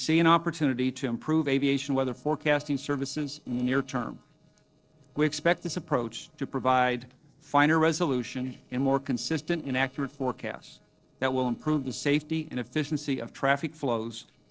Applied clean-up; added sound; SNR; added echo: neural separator model SepFormer DNS4.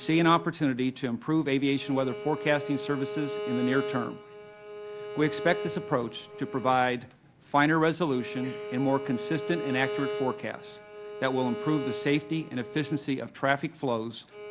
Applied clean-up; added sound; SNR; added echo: none; Bowed string instrument; 9 dB; none.